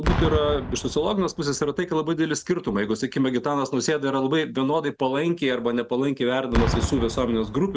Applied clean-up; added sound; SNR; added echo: none; Boom; 8 dB; none.